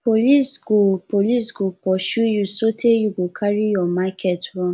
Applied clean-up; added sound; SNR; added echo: none; none; none; none.